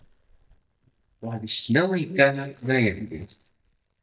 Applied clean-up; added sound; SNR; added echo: neural mask model DeepFilterNet 3.